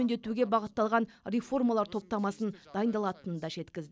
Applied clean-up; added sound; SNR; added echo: none; none; none; none.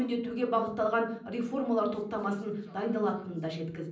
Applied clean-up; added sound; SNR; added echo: none; none; none; reverberation time 0.6 s.